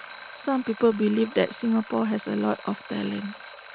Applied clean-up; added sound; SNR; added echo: none; Alarm; 14 dB; none.